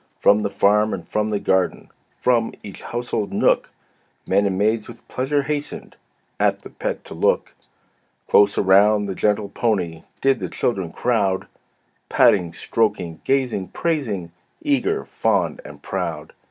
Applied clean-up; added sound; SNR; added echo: none; none; none; none.